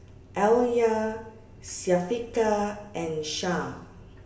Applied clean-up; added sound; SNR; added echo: none; none; none; reverberation time 0.9 s.